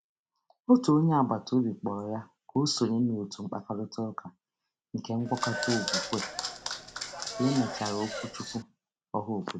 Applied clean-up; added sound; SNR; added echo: none; Applause / Clapping; 5 dB; none.